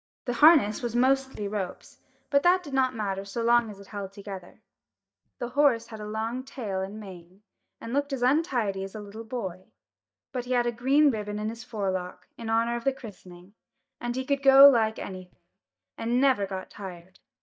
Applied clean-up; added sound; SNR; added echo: neural mask model DeepFilterNet 3.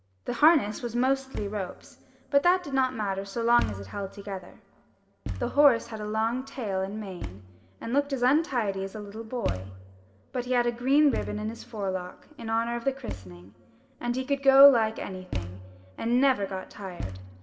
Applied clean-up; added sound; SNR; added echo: none; Thump, thud; 13 dB; reverberation time 2.8 s.